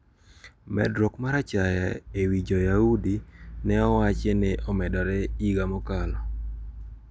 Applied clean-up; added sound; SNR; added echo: none; none; none; none.